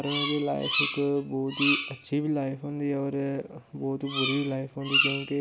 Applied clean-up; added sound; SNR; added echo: none; Bird vocalization, bird call, bird song; 2 dB; none.